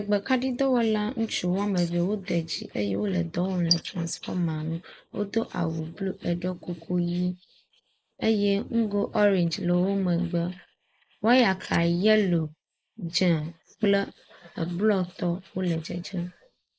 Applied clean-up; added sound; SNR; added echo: neural mask model Resemble Enhance denoiser.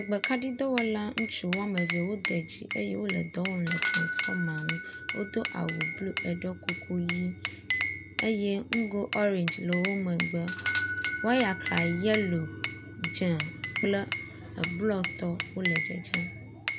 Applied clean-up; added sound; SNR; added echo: none; Glass + Bell / Doorbell; -4 dB; none.